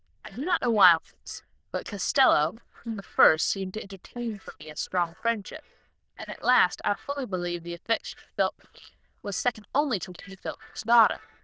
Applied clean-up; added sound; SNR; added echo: neural diffusion model UNIVERSE++.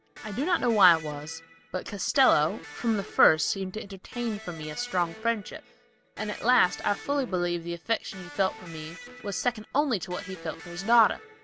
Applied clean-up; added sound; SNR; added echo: none; Electric guitar; 17 dB; none.